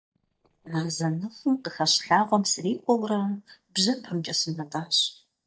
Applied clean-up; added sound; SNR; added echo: neural mask model DeepFilterNet 3.